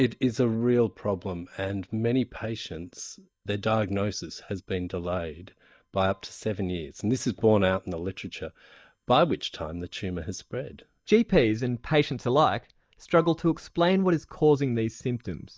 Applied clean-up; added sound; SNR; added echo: neural mask model DeepFilterNet 3.